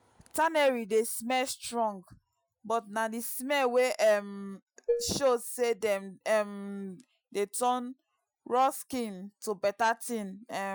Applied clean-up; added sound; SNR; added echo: classical method Wiener filter.